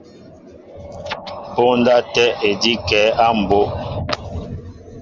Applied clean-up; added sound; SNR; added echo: none; none; none; none.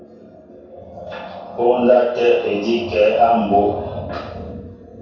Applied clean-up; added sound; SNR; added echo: none; none; none; reverberation time 0.7 s.